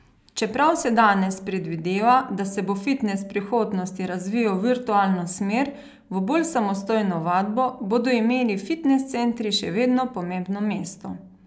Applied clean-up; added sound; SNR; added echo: none; none; none; none.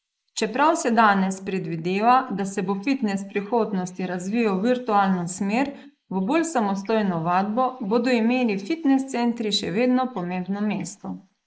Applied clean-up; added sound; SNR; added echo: neural mask model Resemble Enhance denoiser.